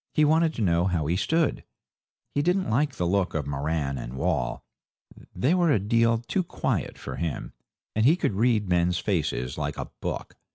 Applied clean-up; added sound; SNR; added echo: none; none; none; none.